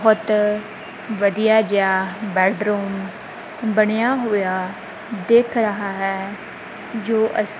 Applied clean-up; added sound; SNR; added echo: none; none; none; none.